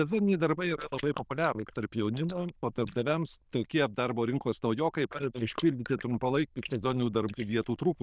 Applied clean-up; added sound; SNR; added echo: neural diffusion model UNIVERSE++.